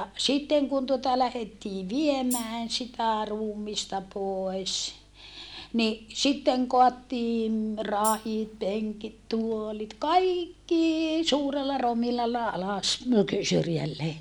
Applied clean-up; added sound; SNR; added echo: none; Tambourine; 13 dB; none.